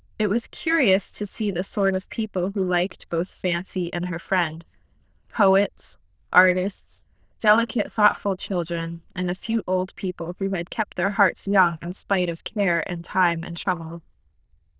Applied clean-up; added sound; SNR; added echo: neural diffusion model UNIVERSE++.